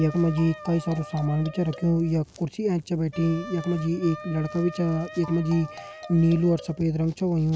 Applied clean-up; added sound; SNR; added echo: none; Wind instrument, woodwind instrument + Marimba, xylophone; 17 dB; none.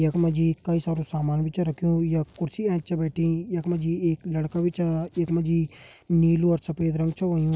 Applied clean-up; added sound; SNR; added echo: none; none; none; none.